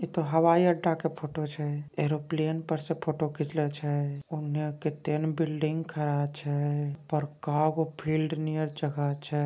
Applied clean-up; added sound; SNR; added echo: none; none; none; none.